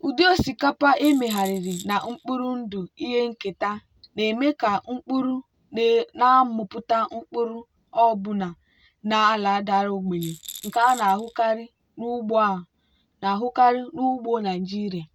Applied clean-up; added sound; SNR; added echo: none; Rattle; 19 dB; none.